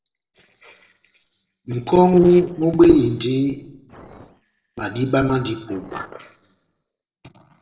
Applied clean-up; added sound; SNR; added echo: neural separator model SepFormer DNS4.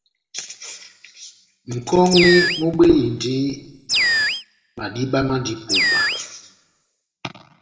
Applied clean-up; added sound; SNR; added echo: none; Animal; 1 dB; reverberation time 1.0 s.